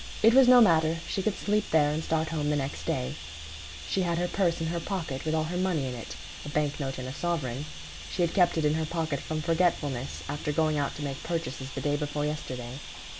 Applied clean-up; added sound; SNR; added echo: none; Bathtub (filling or washing); 14 dB; none.